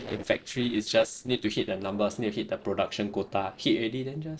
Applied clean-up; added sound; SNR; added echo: neural separator model SepFormer DNS4.